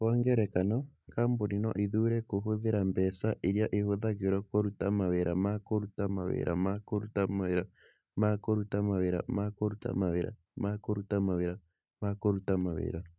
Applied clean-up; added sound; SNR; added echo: none; none; none; none.